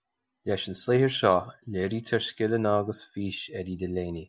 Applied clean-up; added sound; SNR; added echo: none; none; none; none.